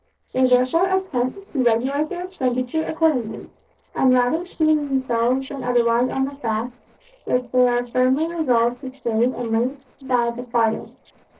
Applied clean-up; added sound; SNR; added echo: neural separator model SepFormer DNS4.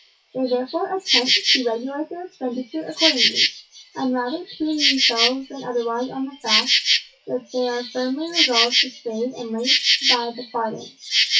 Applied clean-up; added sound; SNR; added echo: classical method WPE with log-MMSE.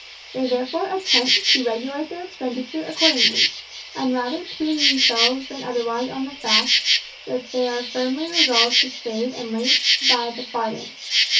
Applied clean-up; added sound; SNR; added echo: none; Insect; -3 dB; reverberation time 0.3 s.